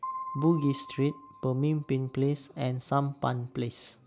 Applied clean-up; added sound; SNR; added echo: none; Piano; 15 dB; none.